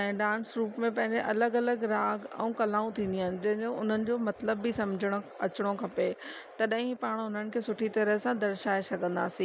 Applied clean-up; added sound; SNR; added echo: none; none; none; none.